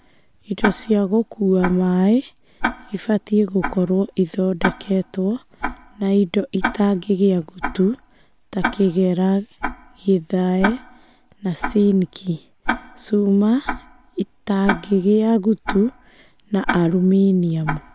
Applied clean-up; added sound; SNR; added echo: none; Tick-tock; 10 dB; none.